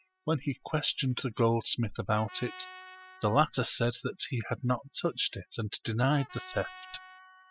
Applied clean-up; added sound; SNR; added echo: classical method spectral subtraction.